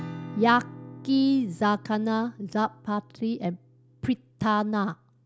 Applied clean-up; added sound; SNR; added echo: none; Acoustic guitar / Strum; 17 dB; none.